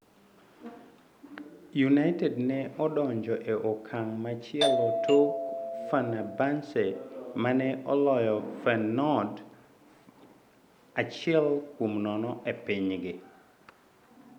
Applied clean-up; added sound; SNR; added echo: none; Doorbell; 2 dB; none.